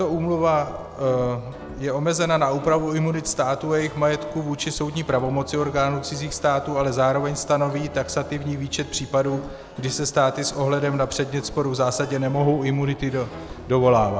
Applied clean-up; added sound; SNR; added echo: none; Guitar; 16 dB; none.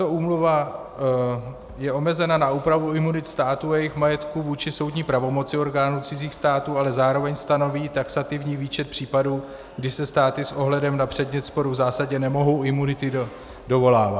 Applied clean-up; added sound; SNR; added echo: none; none; none; none.